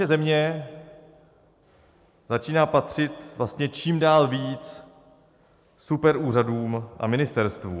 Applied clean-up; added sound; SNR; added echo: none; none; none; none.